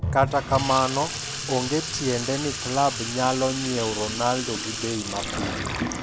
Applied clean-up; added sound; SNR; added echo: none; Sink (filling or washing) / Water tap, faucet; 4 dB; none.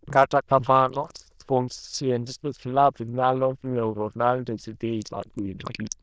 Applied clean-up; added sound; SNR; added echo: neural diffusion model UNIVERSE++.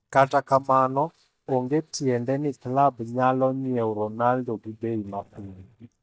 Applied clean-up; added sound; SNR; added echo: neural mask model DeepFilterNet 3.